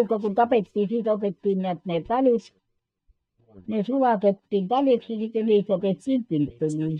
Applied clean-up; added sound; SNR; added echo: neural mask model DeepFilterNet 3.